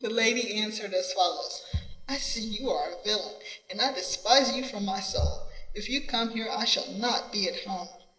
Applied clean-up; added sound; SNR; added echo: neural separator model SepFormer DNS4.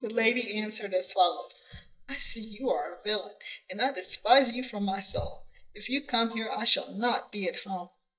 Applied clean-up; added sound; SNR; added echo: neural mask model DeepFilterNet 3.